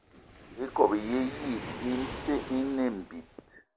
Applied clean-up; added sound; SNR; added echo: none; Waves, surf; 11 dB; none.